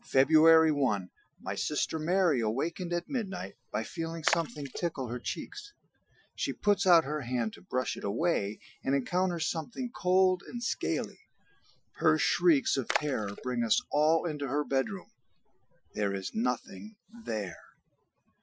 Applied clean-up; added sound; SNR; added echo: classical method Wiener filter.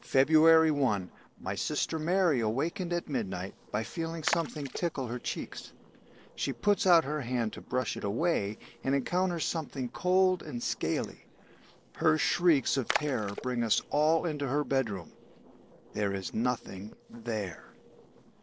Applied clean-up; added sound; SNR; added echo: neural separator model SepFormer DNS4.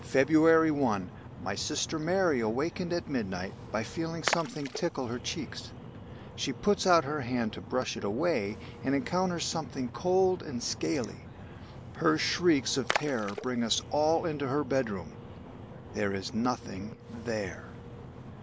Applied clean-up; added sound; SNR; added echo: none; Splash, splatter; 12 dB; none.